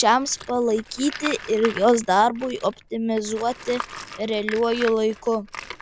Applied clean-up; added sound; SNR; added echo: none; Tools; 14 dB; none.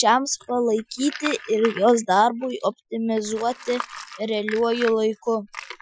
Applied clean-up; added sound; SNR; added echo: classical method Wiener filter.